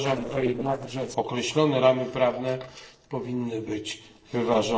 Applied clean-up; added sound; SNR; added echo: neural separator model SepFormer DNS4.